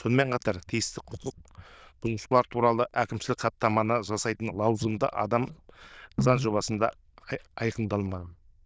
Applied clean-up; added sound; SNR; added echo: neural diffusion model UNIVERSE++.